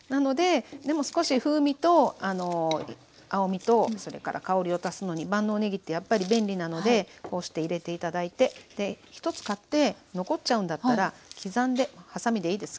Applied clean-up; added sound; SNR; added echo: none; none; none; none.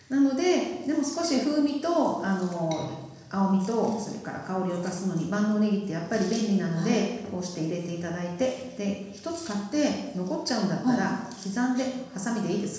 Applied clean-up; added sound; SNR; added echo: none; none; none; reverberation time 1.1 s.